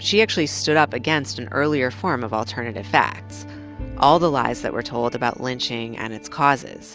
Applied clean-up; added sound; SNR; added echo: none; none; none; none.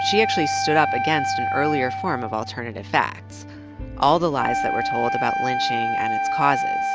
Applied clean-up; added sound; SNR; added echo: none; Wind instrument, woodwind instrument; 1 dB; none.